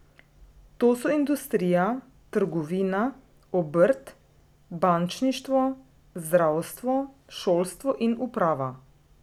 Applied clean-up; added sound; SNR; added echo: none; none; none; none.